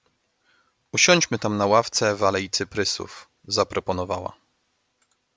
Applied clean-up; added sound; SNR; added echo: none; none; none; none.